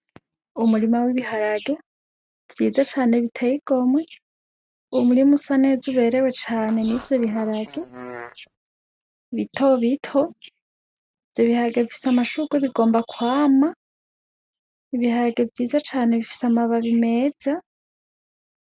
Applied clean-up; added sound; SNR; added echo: neural mask model RNNoise.